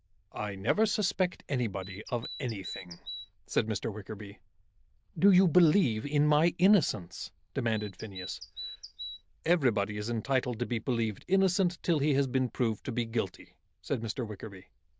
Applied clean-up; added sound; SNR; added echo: neural diffusion model UNIVERSE++.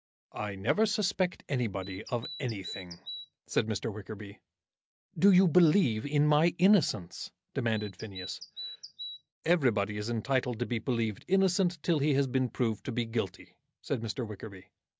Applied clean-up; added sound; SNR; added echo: none; Bird vocalization, bird call, bird song; 14 dB; none.